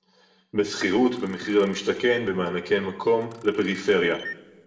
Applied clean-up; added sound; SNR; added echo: none; Camera; 18 dB; reverberation time 0.8 s.